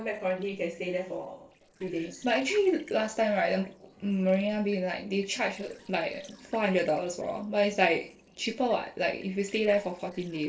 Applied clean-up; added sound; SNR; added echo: neural separator model SepFormer DNS4.